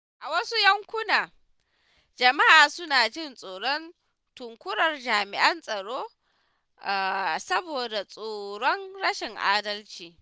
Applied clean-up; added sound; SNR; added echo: none; none; none; none.